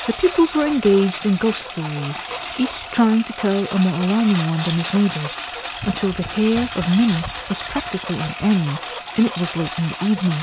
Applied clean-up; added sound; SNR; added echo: none; Engine; 10 dB; none.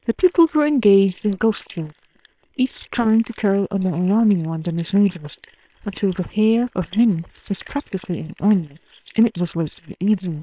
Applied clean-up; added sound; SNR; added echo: neural separator model SepFormer WHAM!.